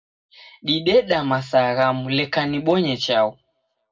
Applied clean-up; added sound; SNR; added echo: none; none; none; reverberation time 0.4 s.